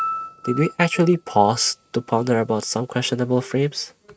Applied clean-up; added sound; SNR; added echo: neural mask model RNNoise.